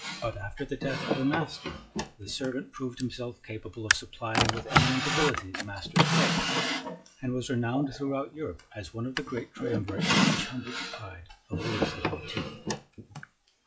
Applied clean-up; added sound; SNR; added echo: classical method WPE with log-MMSE.